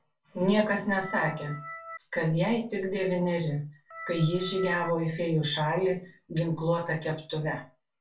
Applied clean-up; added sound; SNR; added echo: none; Organ; 13 dB; reverberation time 0.2 s.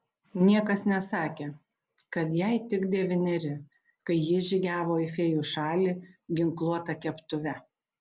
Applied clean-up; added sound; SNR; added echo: none; none; none; none.